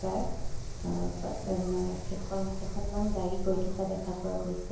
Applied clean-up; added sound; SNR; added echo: none; Wind; 0 dB; reverberation time 1.0 s.